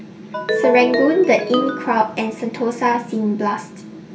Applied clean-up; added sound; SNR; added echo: none; Ringtone; 5 dB; reverberation time 0.3 s.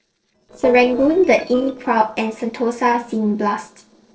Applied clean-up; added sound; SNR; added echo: neural separator model SepFormer DNS4.